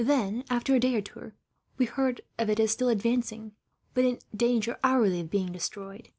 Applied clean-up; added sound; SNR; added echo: none; none; none; none.